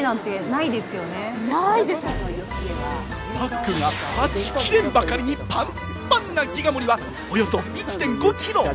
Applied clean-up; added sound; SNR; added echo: none; none; none; none.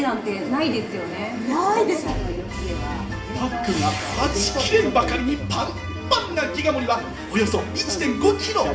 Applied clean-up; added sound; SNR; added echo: none; none; none; reverberation time 0.5 s.